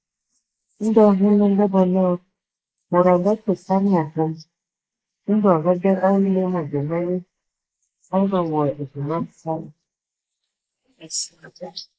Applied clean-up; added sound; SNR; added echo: neural mask model Resemble Enhance denoiser.